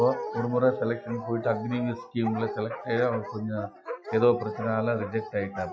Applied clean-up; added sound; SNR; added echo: classical method log-MMSE.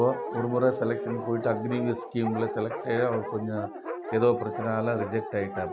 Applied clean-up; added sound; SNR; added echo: none; Dog; 7 dB; none.